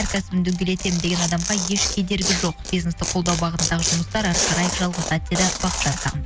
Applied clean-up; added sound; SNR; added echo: none; Tearing; 4 dB; none.